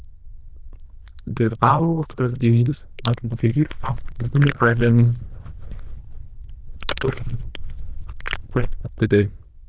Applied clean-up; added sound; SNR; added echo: neural diffusion model UNIVERSE++.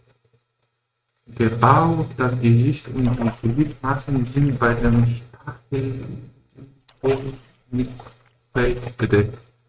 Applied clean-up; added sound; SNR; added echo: neural mask model RNNoise.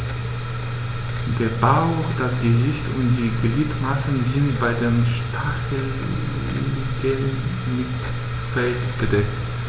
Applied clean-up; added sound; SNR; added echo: none; none; none; none.